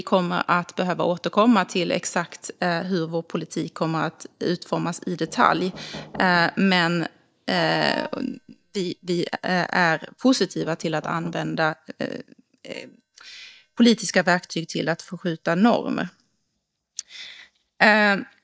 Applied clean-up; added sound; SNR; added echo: neural mask model DeepFilterNet 3.